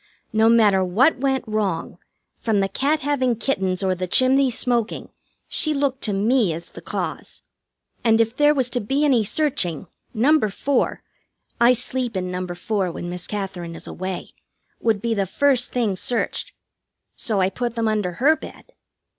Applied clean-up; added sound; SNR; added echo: none; none; none; none.